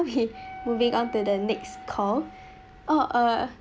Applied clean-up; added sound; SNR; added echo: none; Wind instrument, woodwind instrument; 16 dB; none.